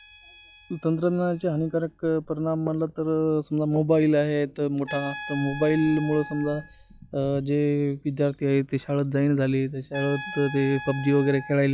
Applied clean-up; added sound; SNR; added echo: classical method log-MMSE.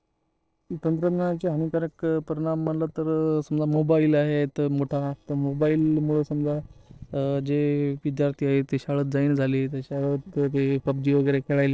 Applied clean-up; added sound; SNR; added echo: neural separator model SepFormer DNS4.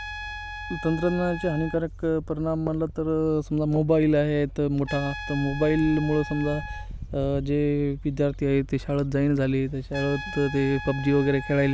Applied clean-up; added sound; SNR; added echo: none; Trumpet; 15 dB; none.